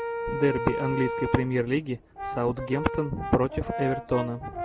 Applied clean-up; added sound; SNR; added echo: none; Brass instrument; 6 dB; none.